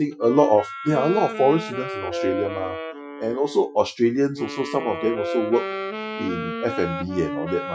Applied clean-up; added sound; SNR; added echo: classical method Wiener filter.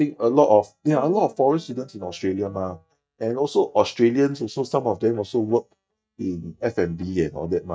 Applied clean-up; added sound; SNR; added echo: neural mask model DeepFilterNet 3.